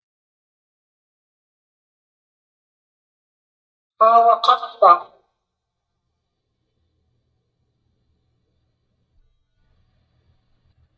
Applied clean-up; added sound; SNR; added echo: neural mask model DeepFilterNet 3.